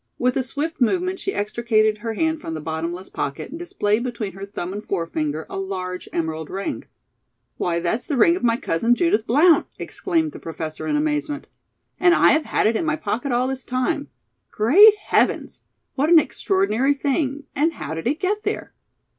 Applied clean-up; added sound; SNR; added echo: none; none; none; none.